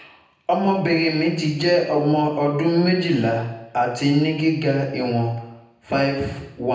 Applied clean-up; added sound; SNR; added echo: none; none; none; reverberation time 0.8 s.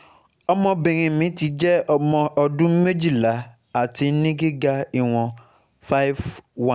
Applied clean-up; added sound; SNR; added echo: none; none; none; none.